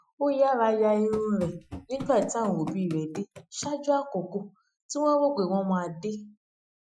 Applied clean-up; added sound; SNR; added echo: classical method Wiener filter.